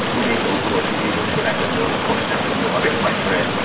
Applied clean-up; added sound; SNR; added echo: none; Stream; -3 dB; reverberation time 0.6 s.